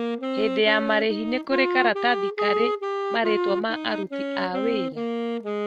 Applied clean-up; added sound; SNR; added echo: neural mask model RNNoise.